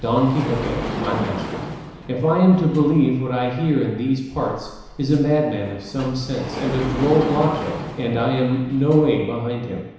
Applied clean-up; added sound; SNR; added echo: none; Sliding door; 11 dB; reverberation time 1.0 s.